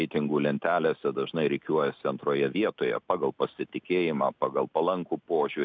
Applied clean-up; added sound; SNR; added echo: none; none; none; none.